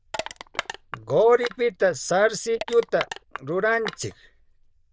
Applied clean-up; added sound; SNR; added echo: neural diffusion model UNIVERSE++.